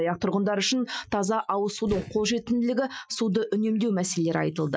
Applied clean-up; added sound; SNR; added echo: classical method Wiener filter.